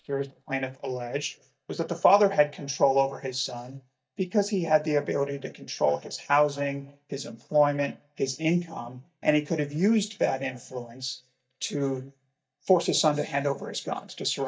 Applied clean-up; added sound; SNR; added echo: neural mask model DeepFilterNet 3.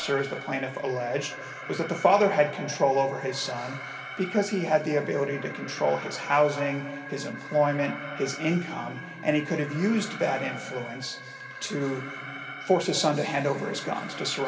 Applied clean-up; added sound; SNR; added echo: none; Alarm; 13 dB; reverberation time 2.3 s.